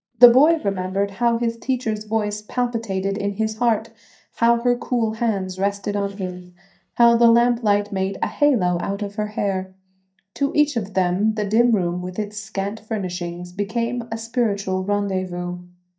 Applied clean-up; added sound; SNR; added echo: neural mask model DeepFilterNet 3.